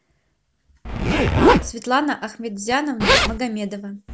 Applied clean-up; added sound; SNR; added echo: none; Zipper (clothing); -5 dB; none.